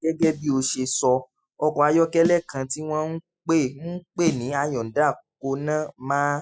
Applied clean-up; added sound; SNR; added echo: classical method spectral subtraction.